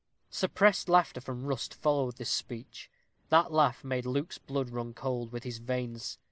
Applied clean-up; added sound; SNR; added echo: none; none; none; none.